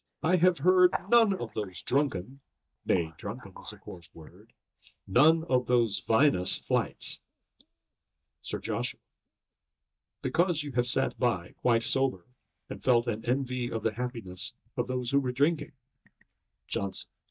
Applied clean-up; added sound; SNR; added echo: neural mask model DeepFilterNet 3.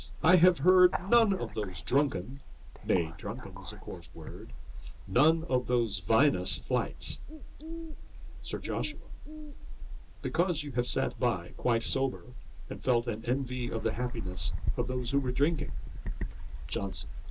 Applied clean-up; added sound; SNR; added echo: none; Bird; 5 dB; reverberation time 0.2 s.